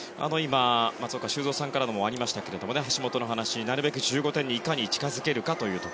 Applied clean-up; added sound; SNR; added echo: none; none; none; none.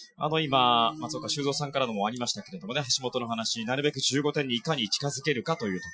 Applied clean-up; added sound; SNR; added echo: classical method Wiener filter.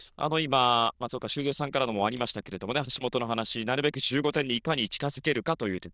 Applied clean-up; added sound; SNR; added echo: neural diffusion model UNIVERSE++.